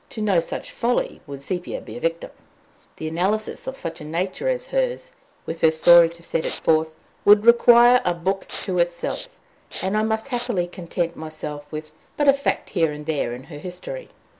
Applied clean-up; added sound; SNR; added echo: neural mask model Resemble Enhance denoiser.